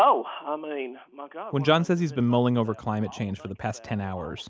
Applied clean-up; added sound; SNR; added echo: none; none; none; none.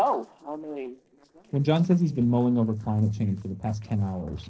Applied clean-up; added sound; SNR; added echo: neural separator model SepFormer DNS4.